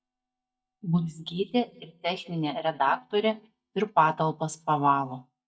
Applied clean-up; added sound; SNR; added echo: neural mask model DeepFilterNet 3.